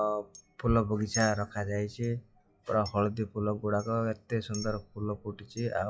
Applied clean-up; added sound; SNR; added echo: classical method WPE with log-MMSE.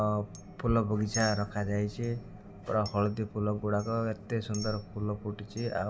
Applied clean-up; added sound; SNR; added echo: none; Chink, clink; 16 dB; reverberation time 1.6 s.